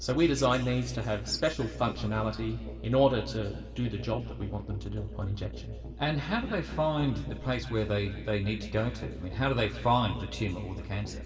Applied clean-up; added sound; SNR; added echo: none; Musical instrument; 11 dB; reverberation time 2.4 s.